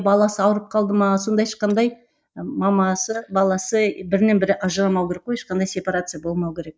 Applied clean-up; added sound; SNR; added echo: neural mask model DeepFilterNet 3.